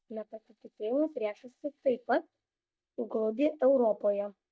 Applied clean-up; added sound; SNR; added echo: neural mask model DeepFilterNet 3.